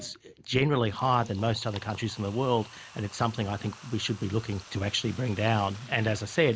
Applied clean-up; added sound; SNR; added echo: none; Liquid; 20 dB; none.